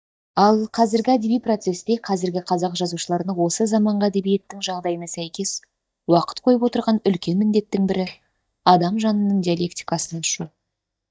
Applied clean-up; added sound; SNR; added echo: neural mask model DeepFilterNet 3.